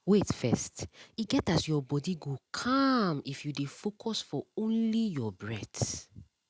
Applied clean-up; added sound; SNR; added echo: none; none; none; none.